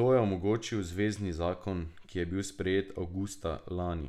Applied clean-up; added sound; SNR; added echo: none; none; none; none.